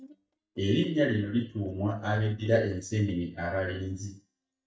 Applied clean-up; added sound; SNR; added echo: neural mask model DeepFilterNet 3.